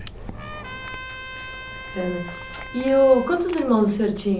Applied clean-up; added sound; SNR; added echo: none; Trumpet; 15 dB; none.